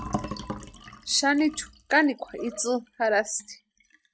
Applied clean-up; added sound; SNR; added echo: none; Fill (with liquid); 12 dB; none.